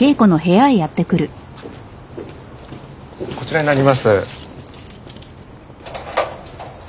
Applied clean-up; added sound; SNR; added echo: none; none; none; none.